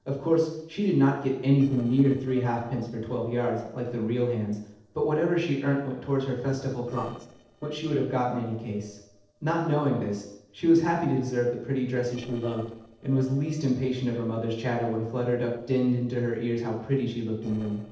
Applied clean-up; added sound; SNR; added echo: neural separator model SepFormer DNS4.